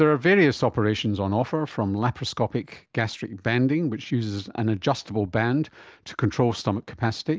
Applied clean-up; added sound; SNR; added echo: none; none; none; none.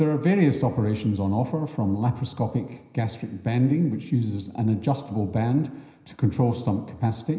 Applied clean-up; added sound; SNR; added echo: none; none; none; reverberation time 0.9 s.